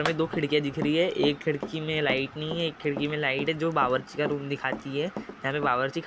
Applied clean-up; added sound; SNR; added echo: none; Run; 11 dB; none.